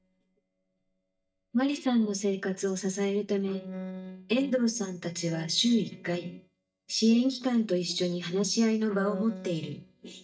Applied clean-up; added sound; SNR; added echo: neural mask model DeepFilterNet 3.